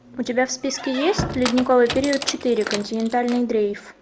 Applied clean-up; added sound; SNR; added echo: none; Squeak; 9 dB; none.